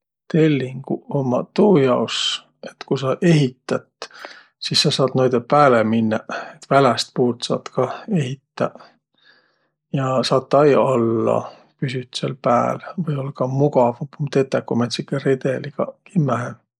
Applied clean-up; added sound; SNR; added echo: neural mask model Resemble Enhance denoiser.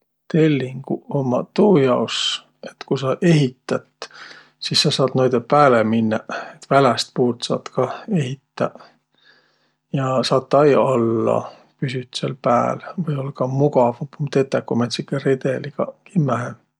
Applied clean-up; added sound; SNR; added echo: none; none; none; none.